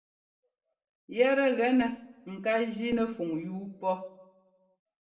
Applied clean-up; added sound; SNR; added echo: none; none; none; reverberation time 0.7 s.